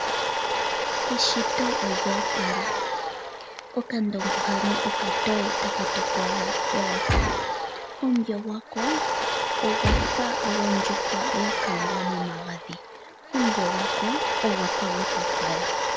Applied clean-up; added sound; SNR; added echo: none; Domestic sounds, home sounds + Gunshot, gunfire; -4 dB; none.